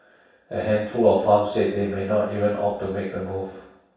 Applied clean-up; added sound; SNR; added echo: none; none; none; reverberation time 0.7 s.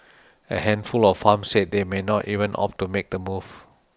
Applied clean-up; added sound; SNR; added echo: none; none; none; none.